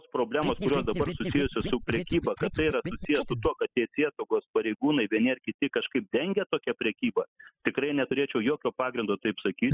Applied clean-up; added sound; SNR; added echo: classical method spectral subtraction.